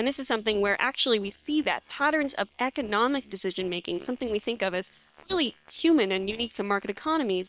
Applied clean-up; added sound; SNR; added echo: neural separator model SepFormer WHAM!.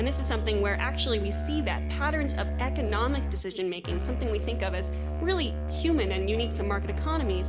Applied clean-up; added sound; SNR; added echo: none; Musical instrument; -1 dB; none.